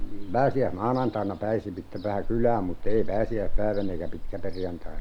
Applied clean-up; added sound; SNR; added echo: none; Ocean; 0 dB; none.